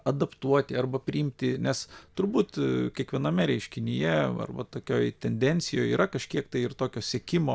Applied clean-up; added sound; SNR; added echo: none; none; none; none.